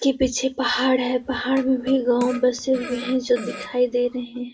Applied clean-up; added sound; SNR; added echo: none; Fart; 16 dB; reverberation time 0.2 s.